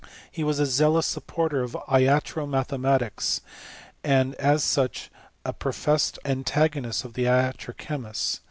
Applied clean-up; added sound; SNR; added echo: none; none; none; none.